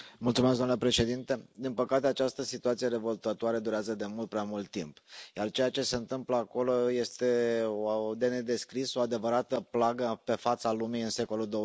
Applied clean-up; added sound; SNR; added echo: none; none; none; none.